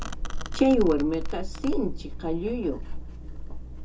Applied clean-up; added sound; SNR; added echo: none; Domestic sounds, home sounds; 2 dB; reverberation time 0.2 s.